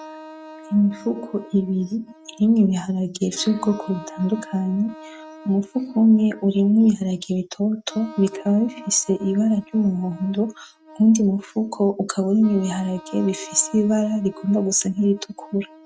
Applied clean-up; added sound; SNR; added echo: neural mask model RNNoise.